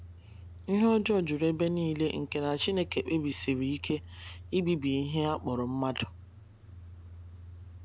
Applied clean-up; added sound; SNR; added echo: none; Idling / Engine starting / Accelerating, revving, vroom / Car; 16 dB; none.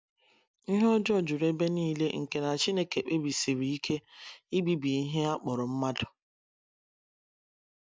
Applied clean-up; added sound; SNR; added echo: none; none; none; none.